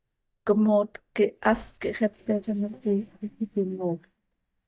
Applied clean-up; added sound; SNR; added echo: neural mask model DeepFilterNet 3.